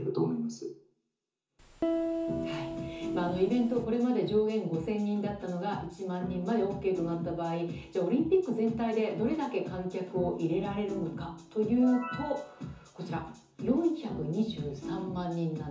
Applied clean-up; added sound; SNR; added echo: none; Piano; 4 dB; reverberation time 0.6 s.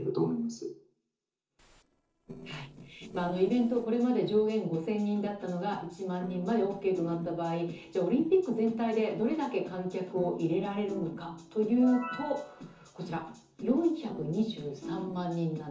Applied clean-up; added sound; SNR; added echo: neural separator model SepFormer DNS4.